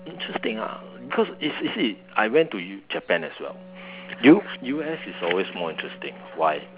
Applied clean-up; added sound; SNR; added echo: none; Wind instrument, woodwind instrument; 20 dB; none.